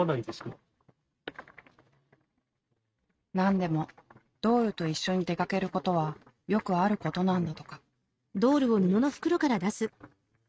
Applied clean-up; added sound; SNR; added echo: neural mask model RNNoise.